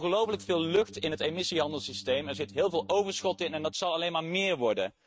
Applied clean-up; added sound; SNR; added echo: neural mask model RNNoise.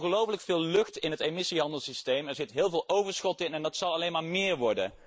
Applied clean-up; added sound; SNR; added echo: neural mask model Resemble Enhance denoiser.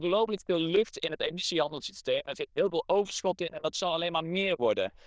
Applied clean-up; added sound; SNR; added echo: neural diffusion model UNIVERSE++.